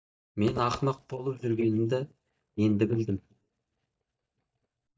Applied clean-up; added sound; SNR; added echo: neural mask model DeepFilterNet 3.